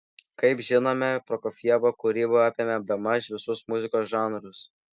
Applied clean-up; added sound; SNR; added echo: none; none; none; none.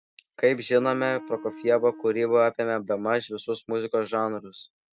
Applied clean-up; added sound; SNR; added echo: none; Wind instrument, woodwind instrument; 17 dB; none.